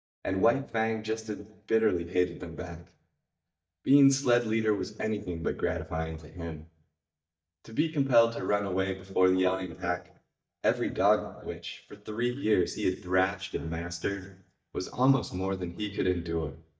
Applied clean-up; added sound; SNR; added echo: neural mask model DeepFilterNet 3.